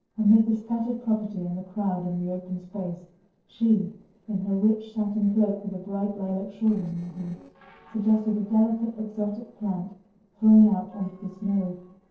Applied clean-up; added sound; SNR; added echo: neural separator model SepFormer DNS4.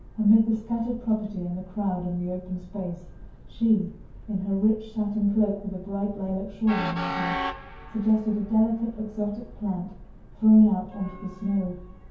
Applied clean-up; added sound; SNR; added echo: none; Train; 13 dB; reverberation time 0.6 s.